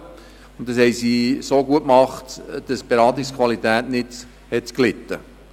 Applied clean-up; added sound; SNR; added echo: none; none; none; none.